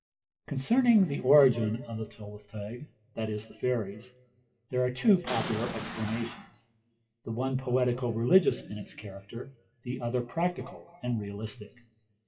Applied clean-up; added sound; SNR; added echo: classical method WPE with log-MMSE.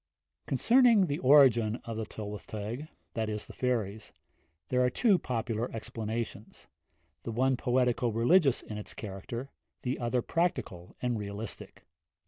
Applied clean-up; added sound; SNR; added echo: none; none; none; none.